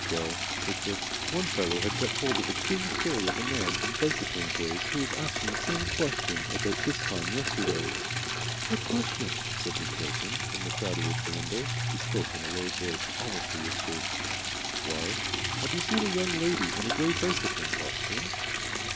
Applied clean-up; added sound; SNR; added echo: none; Liquid; -3 dB; none.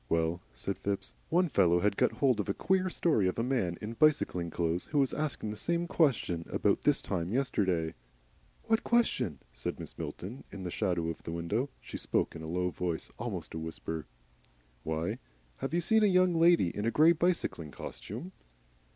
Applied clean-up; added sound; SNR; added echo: none; none; none; none.